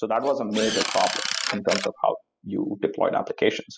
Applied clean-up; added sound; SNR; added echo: classical method spectral subtraction.